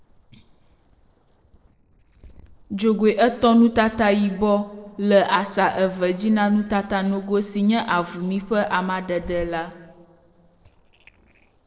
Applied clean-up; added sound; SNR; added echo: neural separator model SepFormer DNS4.